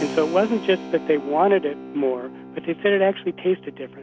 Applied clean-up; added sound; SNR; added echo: none; Keyboard (musical); 13 dB; none.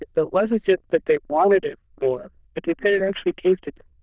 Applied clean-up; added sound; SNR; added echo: neural diffusion model UNIVERSE++.